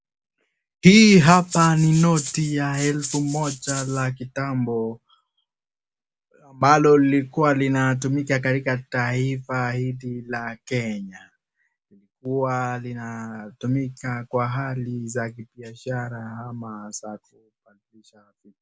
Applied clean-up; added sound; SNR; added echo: none; Rattle (instrument); 11 dB; none.